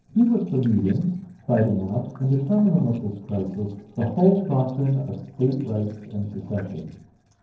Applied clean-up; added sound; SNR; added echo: neural separator model SepFormer DNS4.